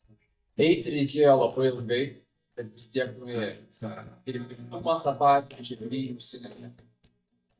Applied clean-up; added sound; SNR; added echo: neural mask model DeepFilterNet 3.